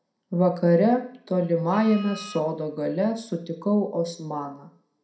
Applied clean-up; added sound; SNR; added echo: none; Wind instrument, woodwind instrument; 18 dB; reverberation time 0.4 s.